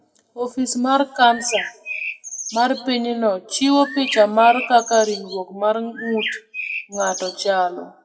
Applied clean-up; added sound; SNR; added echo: classical method WPE with log-MMSE.